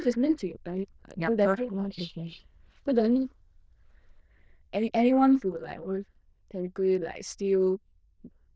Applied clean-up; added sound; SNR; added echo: neural diffusion model UNIVERSE++.